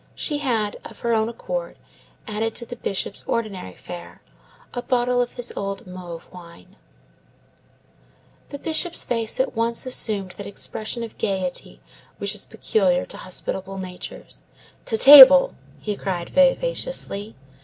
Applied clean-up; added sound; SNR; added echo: none; none; none; none.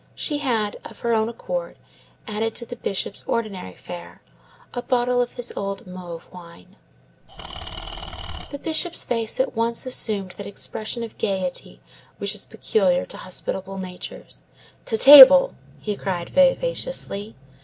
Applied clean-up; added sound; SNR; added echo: none; Engine / Tools; 11 dB; none.